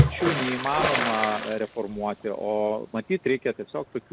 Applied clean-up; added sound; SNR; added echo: none; Water / Splash, splatter; 1 dB; none.